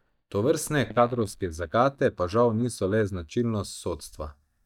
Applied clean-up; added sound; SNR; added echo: neural mask model DeepFilterNet 3.